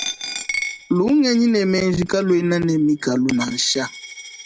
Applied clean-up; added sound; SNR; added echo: none; Coin (dropping); 13 dB; none.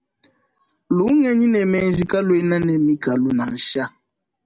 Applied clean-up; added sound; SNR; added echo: none; none; none; none.